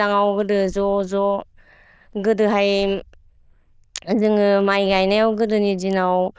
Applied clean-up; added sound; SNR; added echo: neural diffusion model UNIVERSE++.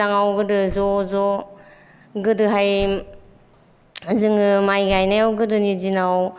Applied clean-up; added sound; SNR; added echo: none; Slam; 20 dB; none.